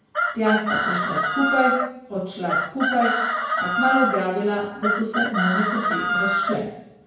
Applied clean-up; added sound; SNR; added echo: none; Chicken, rooster; 0 dB; reverberation time 0.5 s.